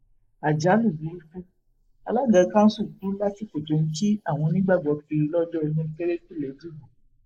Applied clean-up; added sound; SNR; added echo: neural mask model Resemble Enhance denoiser.